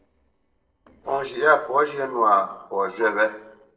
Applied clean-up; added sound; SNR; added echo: neural separator model SepFormer DNS4.